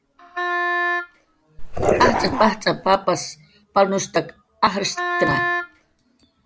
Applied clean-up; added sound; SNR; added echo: none; Dog + Wind instrument, woodwind instrument; 0 dB; none.